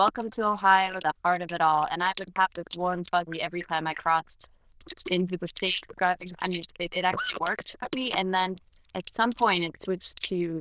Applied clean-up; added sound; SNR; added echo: neural diffusion model UNIVERSE++.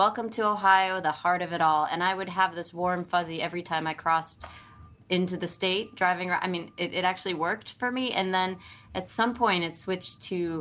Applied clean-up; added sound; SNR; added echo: none; none; none; none.